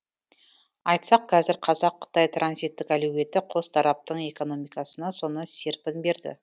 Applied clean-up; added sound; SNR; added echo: none; none; none; none.